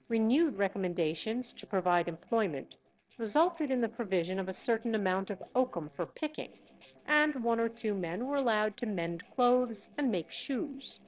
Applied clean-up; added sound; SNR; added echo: neural separator model SepFormer DNS4.